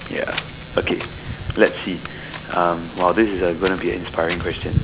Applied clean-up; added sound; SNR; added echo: none; Wind; 8 dB; none.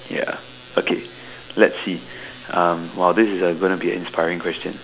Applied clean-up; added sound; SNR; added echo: none; none; none; none.